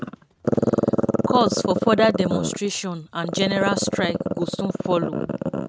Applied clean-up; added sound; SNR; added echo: neural mask model RNNoise.